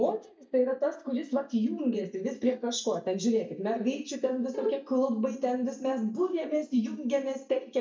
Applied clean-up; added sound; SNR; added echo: neural mask model DeepFilterNet 3.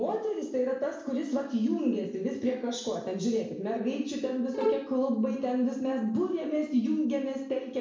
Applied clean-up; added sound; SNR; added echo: neural separator model SepFormer DNS4.